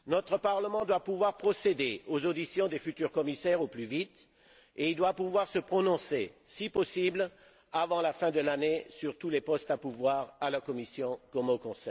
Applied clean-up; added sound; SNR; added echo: none; none; none; none.